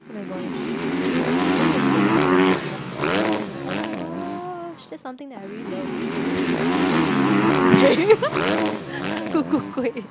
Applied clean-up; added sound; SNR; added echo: none; Motorcycle; -5 dB; none.